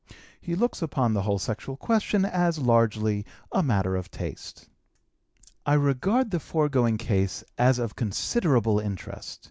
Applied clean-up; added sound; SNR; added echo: none; none; none; none.